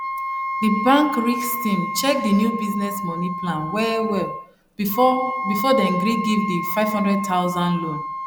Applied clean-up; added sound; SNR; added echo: none; Wind instrument, woodwind instrument; 5 dB; none.